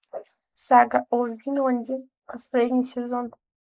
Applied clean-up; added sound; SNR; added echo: neural mask model Resemble Enhance denoiser.